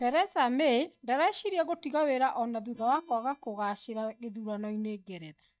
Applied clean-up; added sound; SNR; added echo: neural mask model DeepFilterNet 3.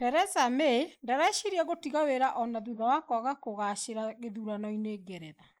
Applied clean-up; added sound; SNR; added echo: neural mask model Resemble Enhance denoiser.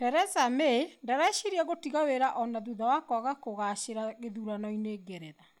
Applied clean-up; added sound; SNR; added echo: none; none; none; none.